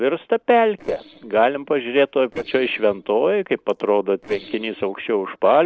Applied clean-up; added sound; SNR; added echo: neural separator model SepFormer DNS4.